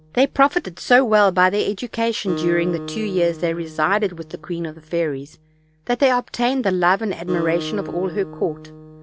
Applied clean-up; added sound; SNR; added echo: none; Acoustic guitar; 13 dB; none.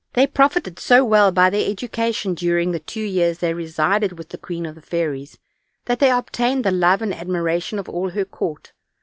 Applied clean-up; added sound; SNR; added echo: none; none; none; none.